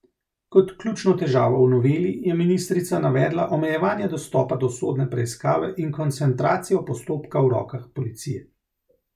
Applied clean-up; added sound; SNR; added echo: none; none; none; none.